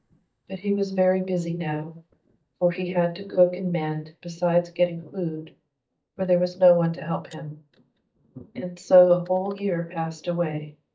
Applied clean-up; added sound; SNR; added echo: neural mask model DeepFilterNet 3.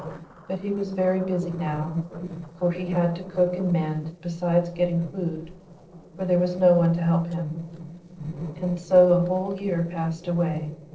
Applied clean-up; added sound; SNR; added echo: neural separator model SepFormer DNS4.